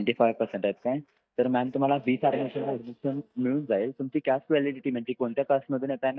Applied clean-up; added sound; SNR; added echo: neural mask model DeepFilterNet 3.